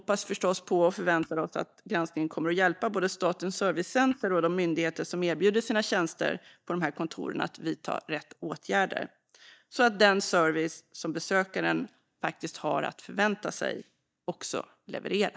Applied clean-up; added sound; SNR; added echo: neural mask model DeepFilterNet 3.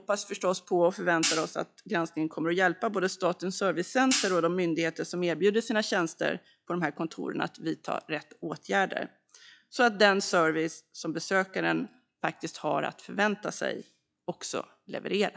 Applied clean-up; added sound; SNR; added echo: classical method log-MMSE.